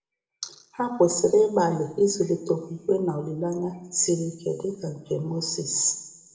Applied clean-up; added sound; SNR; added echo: none; none; none; reverberation time 0.8 s.